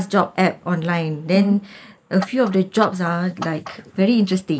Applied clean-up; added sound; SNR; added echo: neural mask model Resemble Enhance denoiser.